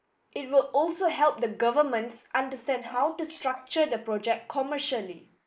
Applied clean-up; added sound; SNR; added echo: neural mask model Resemble Enhance denoiser.